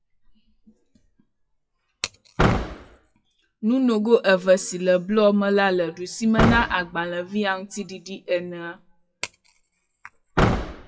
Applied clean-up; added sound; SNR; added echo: classical method WPE with log-MMSE.